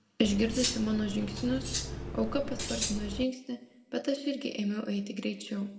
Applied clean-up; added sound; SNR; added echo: none; Cutlery, silverware; 4 dB; reverberation time 0.9 s.